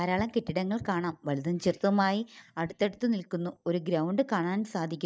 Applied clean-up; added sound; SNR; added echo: neural mask model DeepFilterNet 3.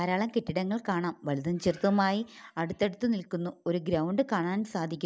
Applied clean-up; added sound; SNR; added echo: none; none; none; none.